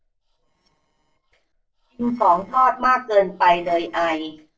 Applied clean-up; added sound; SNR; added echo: neural separator model SepFormer DNS4.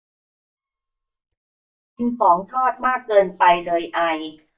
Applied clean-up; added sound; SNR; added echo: neural mask model DeepFilterNet 3.